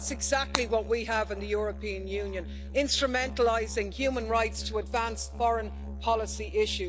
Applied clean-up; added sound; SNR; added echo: none; Shatter + Musical instrument; 8 dB; none.